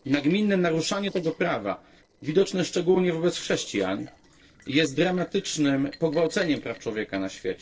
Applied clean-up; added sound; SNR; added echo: neural separator model SepFormer DNS4.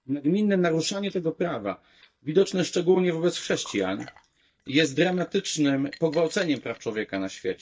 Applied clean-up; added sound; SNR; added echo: neural mask model DeepFilterNet 3.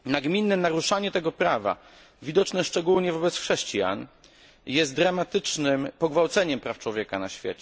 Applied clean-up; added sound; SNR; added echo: none; none; none; none.